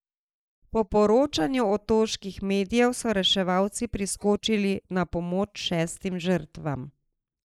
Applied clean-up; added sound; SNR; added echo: neural mask model Resemble Enhance denoiser.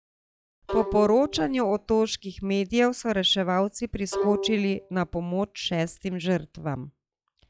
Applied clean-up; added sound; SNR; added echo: classical method log-MMSE.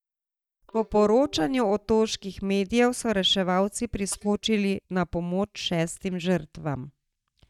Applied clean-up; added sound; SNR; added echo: neural mask model DeepFilterNet 3.